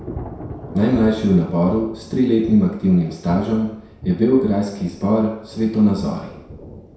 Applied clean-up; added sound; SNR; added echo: none; Thunder / Rain; 16 dB; reverberation time 0.7 s.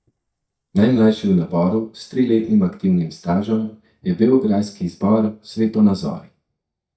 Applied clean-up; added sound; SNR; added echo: neural mask model DeepFilterNet 3.